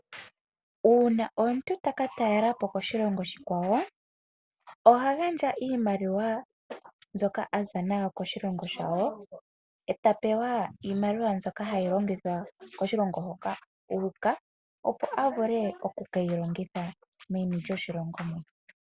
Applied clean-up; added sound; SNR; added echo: none; none; none; none.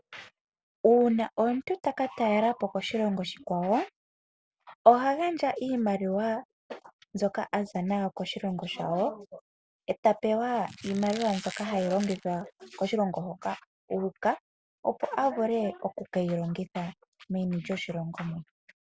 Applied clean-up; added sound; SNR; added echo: none; Squeak; 16 dB; none.